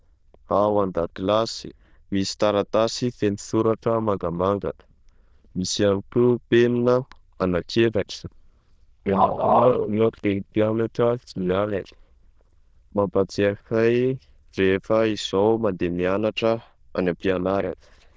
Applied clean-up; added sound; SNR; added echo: neural diffusion model UNIVERSE++.